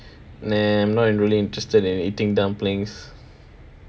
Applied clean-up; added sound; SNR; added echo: none; none; none; none.